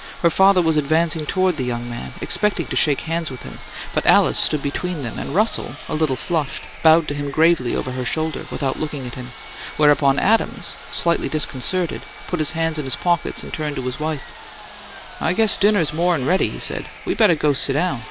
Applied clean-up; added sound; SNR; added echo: none; Sawing; 17 dB; none.